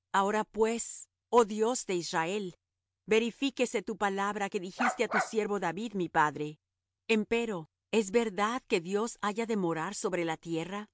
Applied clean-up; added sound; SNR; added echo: none; Bark; 2 dB; none.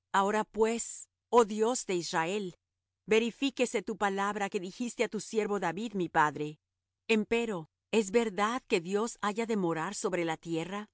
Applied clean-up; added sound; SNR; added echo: none; none; none; none.